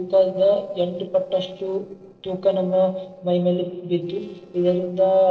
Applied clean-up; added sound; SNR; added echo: neural separator model SepFormer DNS4.